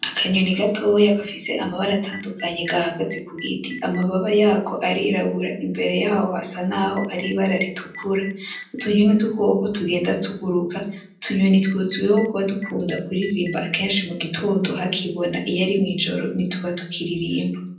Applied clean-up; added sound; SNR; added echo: none; Telephone; 18 dB; reverberation time 0.6 s.